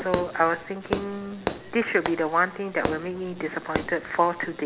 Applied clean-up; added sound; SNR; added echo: none; Fireworks; 8 dB; none.